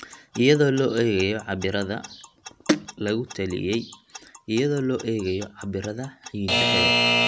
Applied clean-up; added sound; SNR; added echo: none; Alarm / Clock; 4 dB; none.